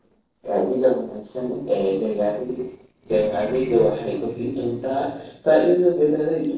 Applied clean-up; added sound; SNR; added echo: neural separator model SepFormer DNS4.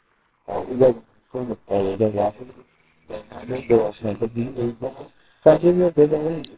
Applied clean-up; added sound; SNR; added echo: neural separator model SepFormer WHAMR!.